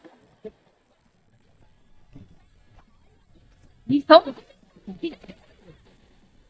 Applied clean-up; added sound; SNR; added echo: neural mask model DeepFilterNet 3.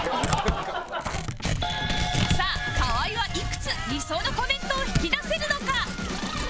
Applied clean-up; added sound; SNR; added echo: none; Tearing; 2 dB; none.